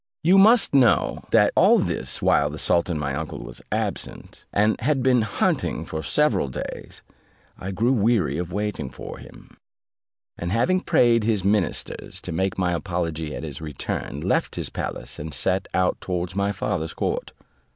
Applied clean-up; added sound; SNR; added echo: none; none; none; none.